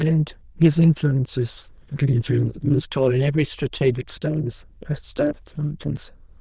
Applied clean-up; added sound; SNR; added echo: neural diffusion model UNIVERSE++.